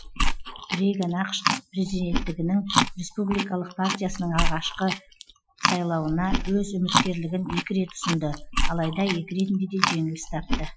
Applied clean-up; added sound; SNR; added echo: classical method Wiener filter.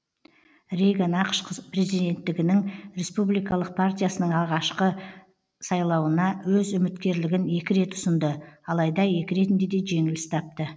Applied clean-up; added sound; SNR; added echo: none; none; none; none.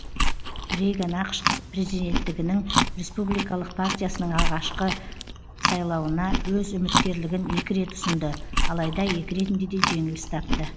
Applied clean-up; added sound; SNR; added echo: none; Chewing, mastication; 0 dB; none.